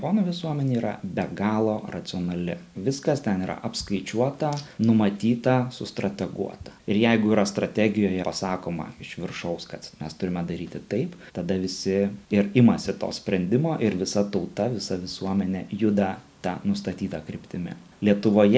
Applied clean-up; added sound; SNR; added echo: none; none; none; none.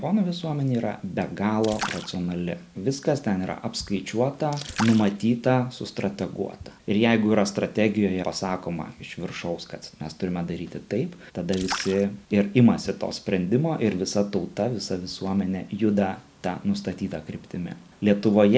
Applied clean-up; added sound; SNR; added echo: none; Splash, splatter; 13 dB; none.